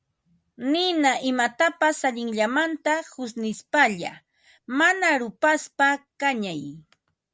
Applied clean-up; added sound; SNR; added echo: none; none; none; none.